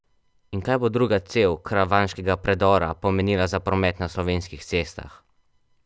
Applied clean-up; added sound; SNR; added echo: none; none; none; none.